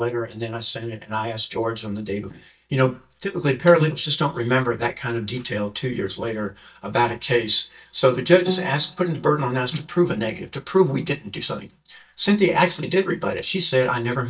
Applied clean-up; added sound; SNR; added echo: neural mask model DeepFilterNet 3.